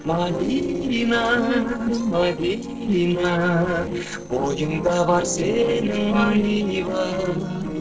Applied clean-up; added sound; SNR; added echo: neural separator model SepFormer DNS4.